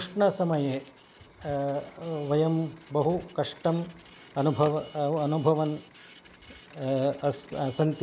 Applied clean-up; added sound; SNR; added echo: none; Printer; 18 dB; none.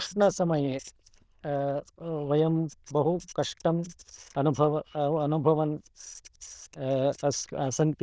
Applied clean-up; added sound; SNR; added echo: neural diffusion model UNIVERSE++.